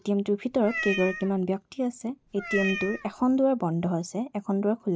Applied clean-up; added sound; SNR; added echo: none; Meow; 7 dB; none.